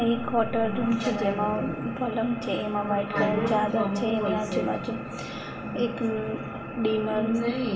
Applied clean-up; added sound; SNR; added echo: none; none; none; reverberation time 2.9 s.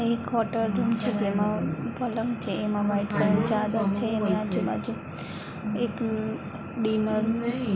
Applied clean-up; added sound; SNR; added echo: none; none; none; none.